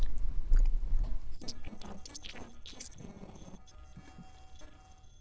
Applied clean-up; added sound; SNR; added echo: neural separator model SepFormer DNS4.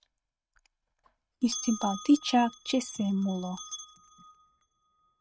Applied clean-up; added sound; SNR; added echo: neural mask model RNNoise.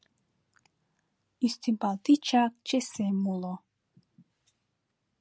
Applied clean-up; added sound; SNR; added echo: none; none; none; none.